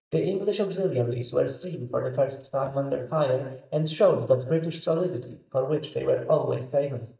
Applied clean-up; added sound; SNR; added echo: neural mask model DeepFilterNet 3.